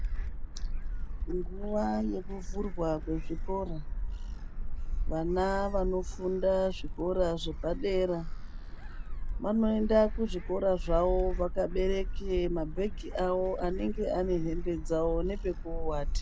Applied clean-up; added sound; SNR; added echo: none; Gull, seagull; 2 dB; none.